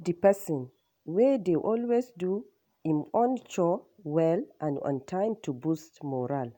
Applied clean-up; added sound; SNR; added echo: none; none; none; none.